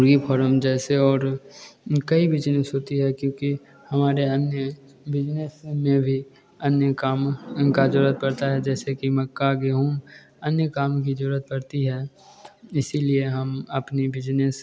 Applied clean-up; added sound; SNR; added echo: none; none; none; none.